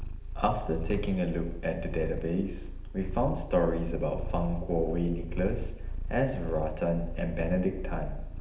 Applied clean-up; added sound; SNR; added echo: none; Purr; 3 dB; reverberation time 0.8 s.